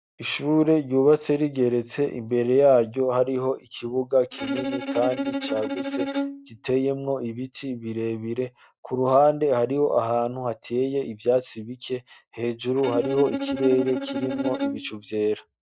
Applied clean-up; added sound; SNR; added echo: neural mask model RNNoise.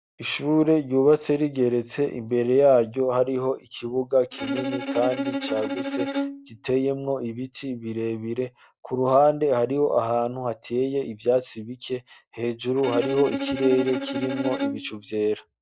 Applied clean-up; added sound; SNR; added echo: none; Bowed string instrument; 6 dB; none.